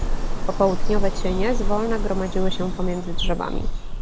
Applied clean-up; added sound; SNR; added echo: none; Bird vocalization, bird call, bird song; -4 dB; none.